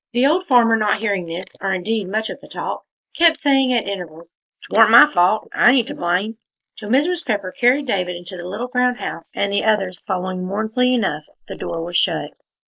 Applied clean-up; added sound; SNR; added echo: neural mask model Resemble Enhance denoiser.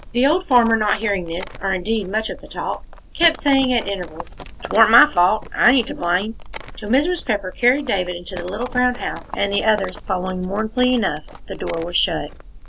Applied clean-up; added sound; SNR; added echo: none; Livestock, farm animals, working animals; 13 dB; none.